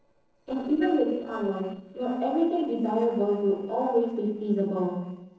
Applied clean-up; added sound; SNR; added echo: neural separator model SepFormer DNS4.